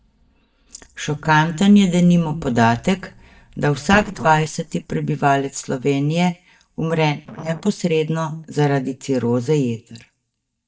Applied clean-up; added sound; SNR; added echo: neural mask model DeepFilterNet 3.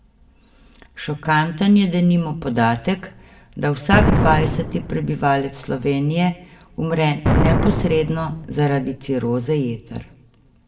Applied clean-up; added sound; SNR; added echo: none; Explosion; 0 dB; reverberation time 0.6 s.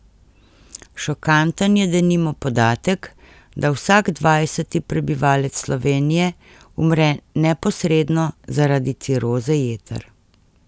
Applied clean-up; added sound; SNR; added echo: none; none; none; none.